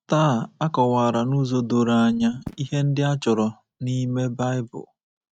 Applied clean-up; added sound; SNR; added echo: neural mask model RNNoise.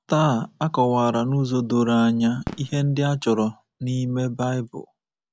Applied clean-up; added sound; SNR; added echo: none; Fireworks; 19 dB; none.